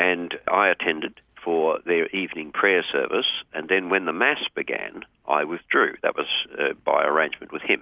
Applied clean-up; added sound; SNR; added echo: none; none; none; none.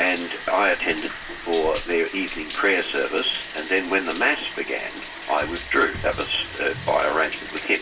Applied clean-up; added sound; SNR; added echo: none; Bathtub (filling or washing); 11 dB; reverberation time 0.2 s.